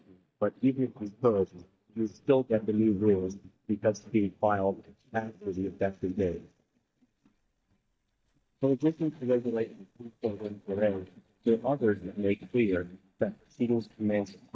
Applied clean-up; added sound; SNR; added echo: neural mask model DeepFilterNet 3.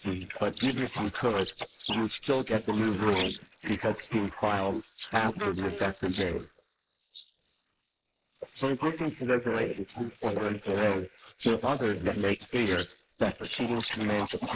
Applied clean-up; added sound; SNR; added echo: neural mask model Resemble Enhance denoiser.